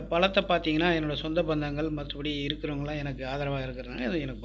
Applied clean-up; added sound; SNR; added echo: none; none; none; none.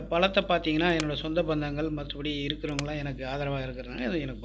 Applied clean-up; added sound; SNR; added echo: none; Wood; 18 dB; none.